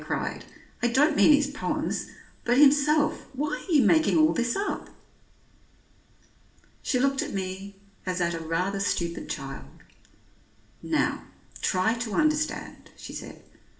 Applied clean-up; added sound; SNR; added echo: none; none; none; reverberation time 0.5 s.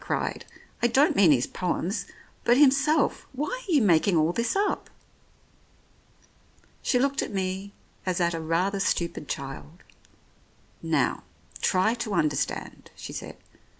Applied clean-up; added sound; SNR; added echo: none; none; none; none.